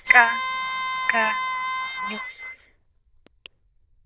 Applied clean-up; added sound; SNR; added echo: neural diffusion model UNIVERSE++.